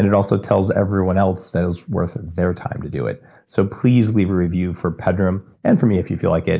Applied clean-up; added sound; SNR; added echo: none; none; none; none.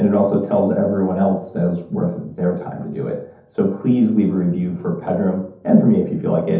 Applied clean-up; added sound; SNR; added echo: none; none; none; reverberation time 0.6 s.